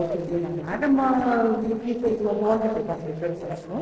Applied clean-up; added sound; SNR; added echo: neural separator model SepFormer DNS4.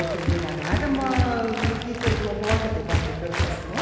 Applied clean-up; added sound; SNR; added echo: none; Applause; -1 dB; reverberation time 1.9 s.